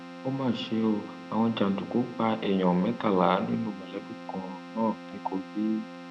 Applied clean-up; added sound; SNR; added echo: none; Keyboard (musical); 14 dB; none.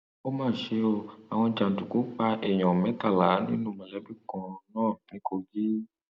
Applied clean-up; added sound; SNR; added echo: none; none; none; none.